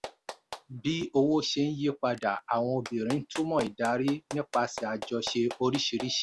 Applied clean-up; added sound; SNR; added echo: none; Clapping; 15 dB; none.